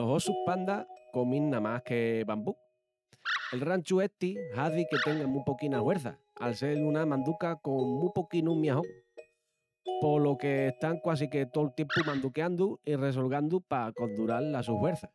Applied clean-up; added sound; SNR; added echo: neural mask model RNNoise.